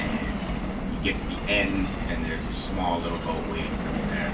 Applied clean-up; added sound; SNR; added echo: none; Subway, metro, underground; -2 dB; reverberation time 0.2 s.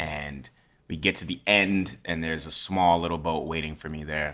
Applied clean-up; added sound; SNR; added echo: none; none; none; none.